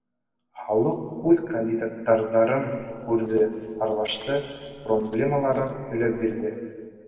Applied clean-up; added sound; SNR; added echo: neural separator model SepFormer DNS4.